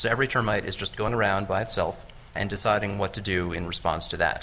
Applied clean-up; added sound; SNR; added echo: none; none; none; none.